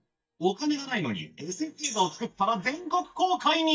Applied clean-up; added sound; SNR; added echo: neural mask model DeepFilterNet 3.